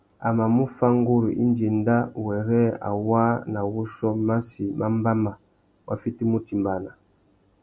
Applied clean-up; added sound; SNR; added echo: none; none; none; none.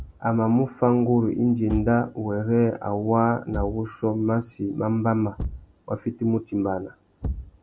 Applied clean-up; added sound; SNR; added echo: none; Thump, thud; 13 dB; none.